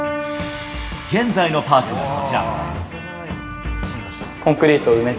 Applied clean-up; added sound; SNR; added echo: none; Piano; 14 dB; reverberation time 2.5 s.